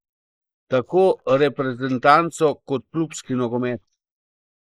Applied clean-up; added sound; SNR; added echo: neural mask model Resemble Enhance denoiser.